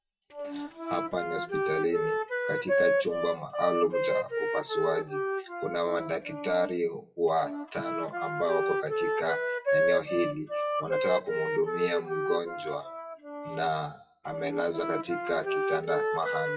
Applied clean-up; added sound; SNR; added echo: classical method WPE with log-MMSE.